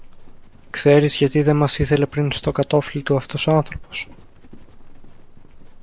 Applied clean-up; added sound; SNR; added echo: none; Livestock, farm animals, working animals; 20 dB; none.